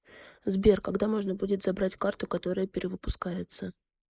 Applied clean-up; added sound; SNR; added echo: neural mask model Resemble Enhance denoiser.